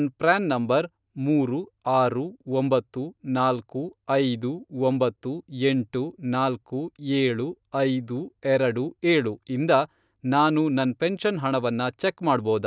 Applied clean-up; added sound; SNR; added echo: none; none; none; none.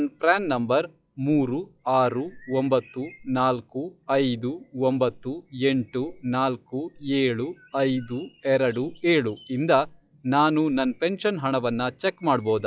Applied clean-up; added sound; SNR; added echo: classical method log-MMSE.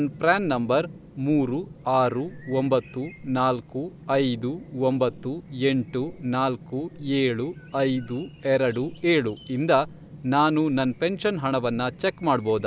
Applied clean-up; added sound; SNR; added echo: none; Chirp, tweet; 19 dB; none.